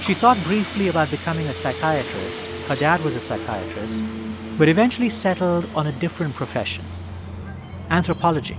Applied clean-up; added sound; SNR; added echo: none; Train; 11 dB; none.